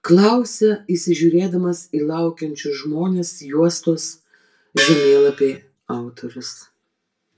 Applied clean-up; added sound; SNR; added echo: none; Gong; 4 dB; reverberation time 0.2 s.